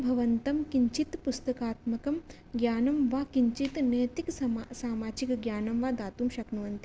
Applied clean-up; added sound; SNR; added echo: none; none; none; none.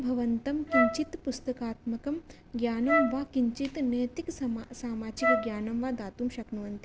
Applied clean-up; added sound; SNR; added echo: none; Wind instrument, woodwind instrument; -1 dB; none.